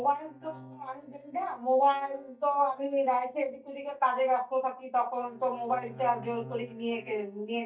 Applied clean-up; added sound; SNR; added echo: neural mask model DeepFilterNet 3.